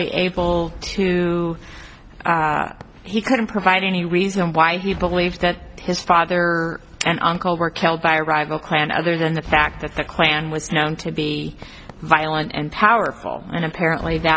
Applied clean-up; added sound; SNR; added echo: none; Cheering / Fireworks; 19 dB; none.